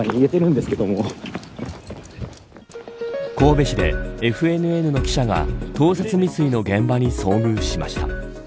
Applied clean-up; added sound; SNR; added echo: none; none; none; none.